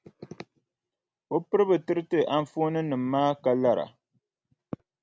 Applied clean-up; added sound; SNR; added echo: none; none; none; none.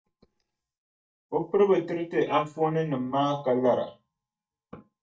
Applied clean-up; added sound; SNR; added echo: neural mask model DeepFilterNet 3.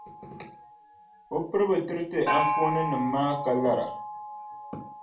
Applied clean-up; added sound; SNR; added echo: none; Gong; 4 dB; reverberation time 0.3 s.